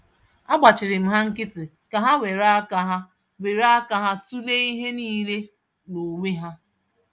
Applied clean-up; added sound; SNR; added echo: none; none; none; none.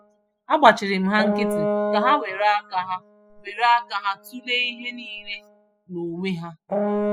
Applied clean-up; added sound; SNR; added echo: classical method spectral subtraction.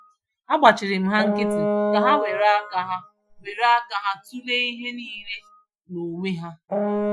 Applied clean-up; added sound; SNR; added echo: classical method Wiener filter.